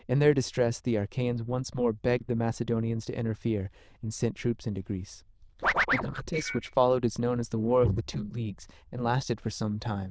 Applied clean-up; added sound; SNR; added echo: neural diffusion model UNIVERSE++.